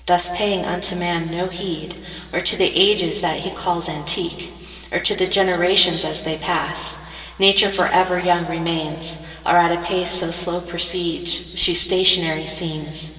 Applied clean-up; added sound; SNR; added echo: none; none; none; reverberation time 2.8 s.